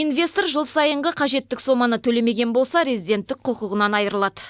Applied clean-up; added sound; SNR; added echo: none; none; none; none.